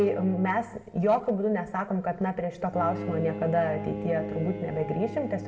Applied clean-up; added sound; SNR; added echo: none; Bowed string instrument; 10 dB; reverberation time 1.6 s.